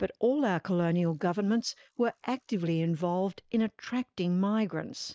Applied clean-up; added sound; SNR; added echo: neural mask model Resemble Enhance denoiser.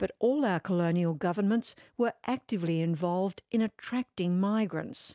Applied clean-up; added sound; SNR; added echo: none; none; none; none.